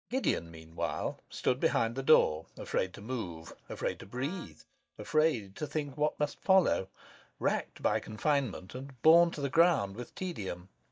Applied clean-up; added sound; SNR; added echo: neural mask model DeepFilterNet 3.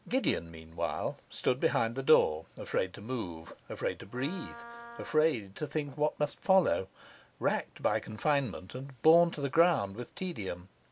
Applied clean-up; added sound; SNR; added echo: none; Wind instrument, woodwind instrument; 18 dB; none.